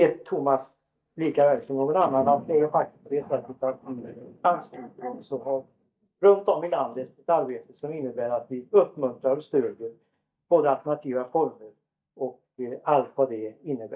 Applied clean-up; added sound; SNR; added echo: neural mask model DeepFilterNet 3.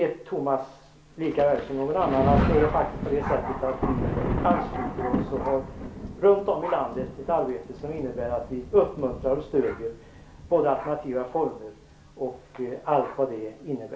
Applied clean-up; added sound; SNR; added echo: none; Thunder; 5 dB; reverberation time 0.4 s.